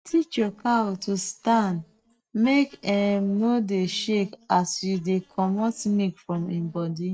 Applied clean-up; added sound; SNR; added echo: neural separator model SepFormer DNS4.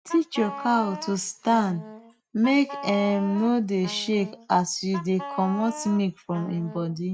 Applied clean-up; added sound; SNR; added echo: none; Wind instrument, woodwind instrument; 13 dB; none.